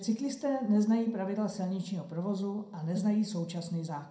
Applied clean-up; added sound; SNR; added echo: none; none; none; reverberation time 0.4 s.